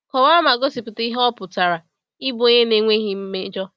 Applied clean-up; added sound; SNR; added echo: none; none; none; none.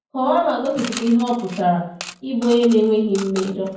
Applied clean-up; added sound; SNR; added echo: none; Coin (dropping) / Mechanisms; 17 dB; reverberation time 0.9 s.